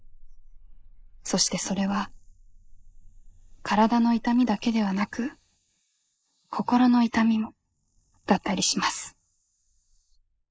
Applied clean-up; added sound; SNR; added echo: neural mask model Resemble Enhance denoiser.